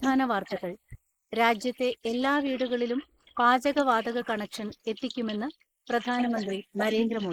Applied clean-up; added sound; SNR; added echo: neural mask model Resemble Enhance denoiser.